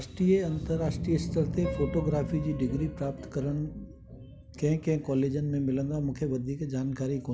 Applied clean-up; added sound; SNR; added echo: none; Piano; 19 dB; none.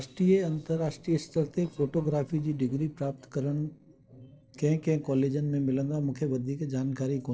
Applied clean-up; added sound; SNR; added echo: neural separator model SepFormer DNS4.